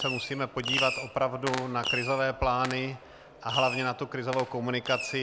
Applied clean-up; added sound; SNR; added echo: none; Fireworks; 6 dB; none.